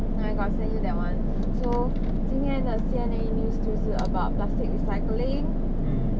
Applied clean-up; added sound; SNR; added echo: none; none; none; none.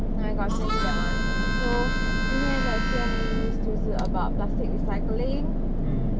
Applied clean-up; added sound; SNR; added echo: none; Harmonica; 9 dB; none.